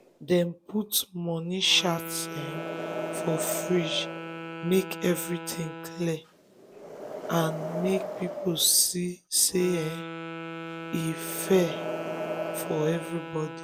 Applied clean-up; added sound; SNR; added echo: none; Wind + Wind instrument, woodwind instrument; 7 dB; none.